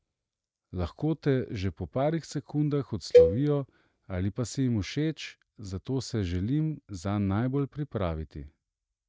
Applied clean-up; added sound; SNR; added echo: neural mask model DeepFilterNet 3.